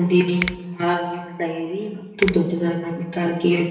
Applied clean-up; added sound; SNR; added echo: none; Finger snapping; 13 dB; reverberation time 1.0 s.